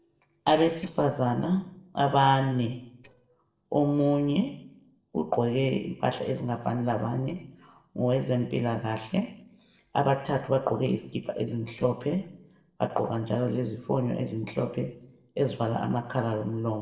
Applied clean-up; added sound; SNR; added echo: neural separator model SepFormer DNS4.